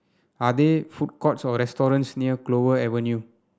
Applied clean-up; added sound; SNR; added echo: none; none; none; none.